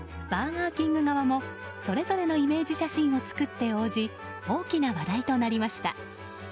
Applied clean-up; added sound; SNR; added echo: none; none; none; none.